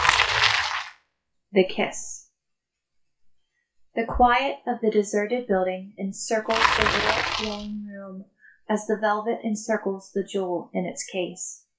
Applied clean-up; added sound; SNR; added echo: classical method WPE with log-MMSE.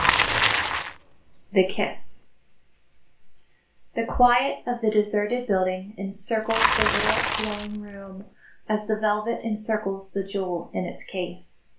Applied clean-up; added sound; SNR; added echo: none; Bicycle; 3 dB; reverberation time 0.3 s.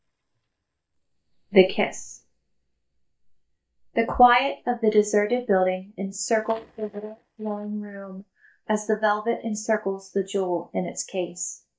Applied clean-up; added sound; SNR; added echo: neural mask model DeepFilterNet 3.